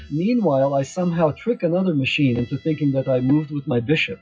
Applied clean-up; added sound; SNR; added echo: classical method WPE with log-MMSE.